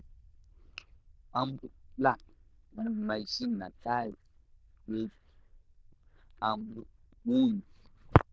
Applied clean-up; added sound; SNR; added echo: neural diffusion model UNIVERSE++.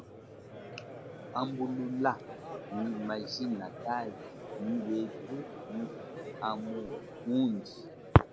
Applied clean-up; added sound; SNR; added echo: none; Crowd; 10 dB; none.